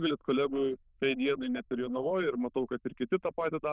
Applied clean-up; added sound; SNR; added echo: neural diffusion model UNIVERSE++.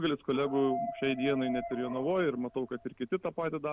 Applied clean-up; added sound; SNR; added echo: none; Dog; 10 dB; none.